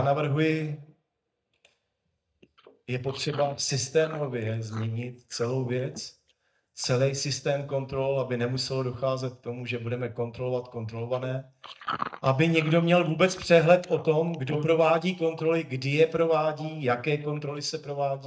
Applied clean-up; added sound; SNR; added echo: neural mask model DeepFilterNet 3.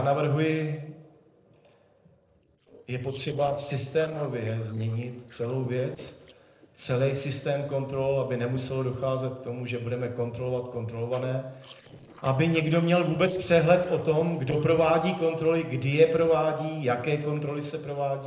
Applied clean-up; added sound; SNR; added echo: neural separator model SepFormer DNS4.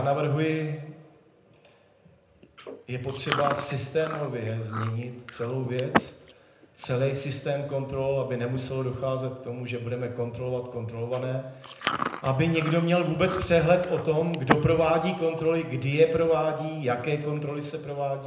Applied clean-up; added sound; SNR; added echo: none; Chewing, mastication; 10 dB; reverberation time 0.8 s.